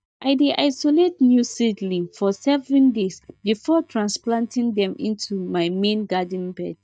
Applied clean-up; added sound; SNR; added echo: neural mask model DeepFilterNet 3.